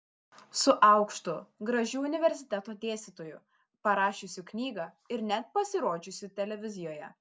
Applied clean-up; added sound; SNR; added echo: none; none; none; none.